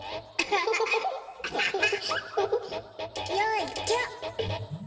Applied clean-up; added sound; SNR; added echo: none; none; none; reverberation time 1.6 s.